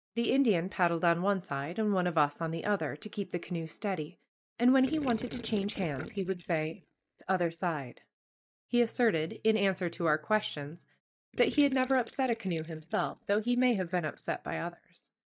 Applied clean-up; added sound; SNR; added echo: neural mask model DeepFilterNet 3.